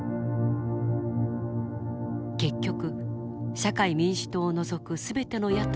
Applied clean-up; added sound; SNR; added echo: none; none; none; none.